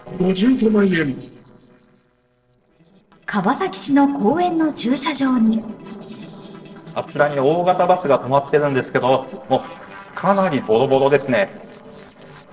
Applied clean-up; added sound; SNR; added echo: neural separator model SepFormer DNS4.